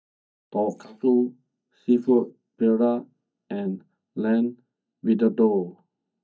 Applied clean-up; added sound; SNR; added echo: neural mask model DeepFilterNet 3.